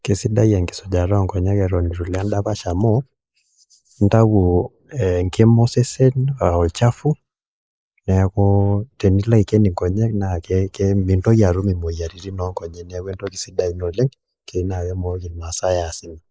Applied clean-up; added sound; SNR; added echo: neural mask model Resemble Enhance denoiser.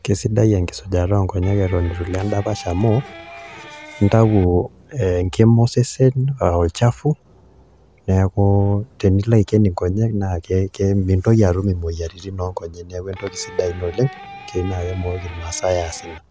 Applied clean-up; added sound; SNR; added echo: none; Electric guitar; 18 dB; none.